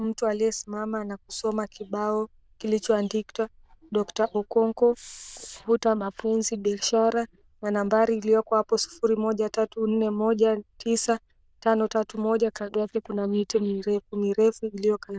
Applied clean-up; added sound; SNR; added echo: neural diffusion model UNIVERSE++.